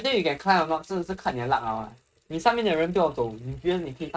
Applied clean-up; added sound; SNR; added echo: neural mask model RNNoise.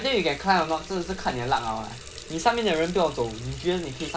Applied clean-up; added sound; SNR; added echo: none; Water tap, faucet; 15 dB; none.